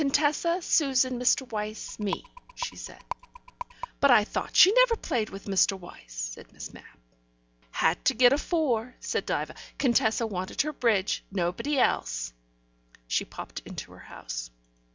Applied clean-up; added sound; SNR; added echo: none; Rattle; 11 dB; none.